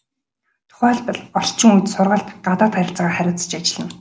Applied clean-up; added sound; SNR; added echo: none; none; none; none.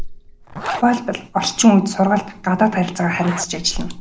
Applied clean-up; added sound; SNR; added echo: none; Liquid + Zipper (clothing); 12 dB; none.